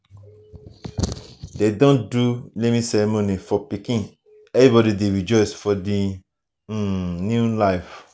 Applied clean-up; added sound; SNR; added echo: none; none; none; none.